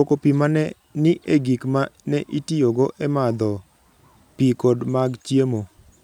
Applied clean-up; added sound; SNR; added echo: none; none; none; none.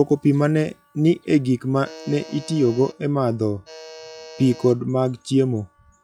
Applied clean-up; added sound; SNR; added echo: classical method log-MMSE.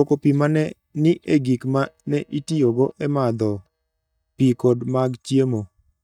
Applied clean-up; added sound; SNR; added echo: neural mask model DeepFilterNet 3.